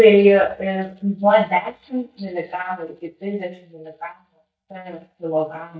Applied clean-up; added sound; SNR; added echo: neural mask model DeepFilterNet 3.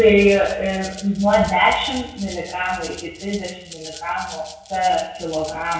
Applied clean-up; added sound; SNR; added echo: none; Rattle (instrument); 19 dB; reverberation time 0.6 s.